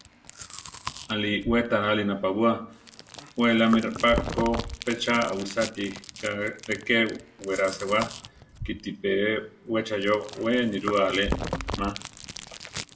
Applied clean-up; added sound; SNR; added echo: none; Chewing, mastication; 10 dB; reverberation time 0.4 s.